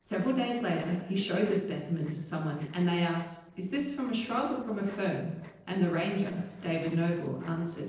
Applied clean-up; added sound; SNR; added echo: neural separator model SepFormer DNS4.